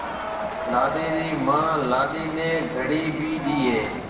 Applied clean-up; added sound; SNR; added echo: none; Crowd; 6 dB; reverberation time 1.1 s.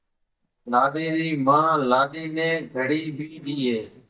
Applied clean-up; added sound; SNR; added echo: neural mask model DeepFilterNet 3.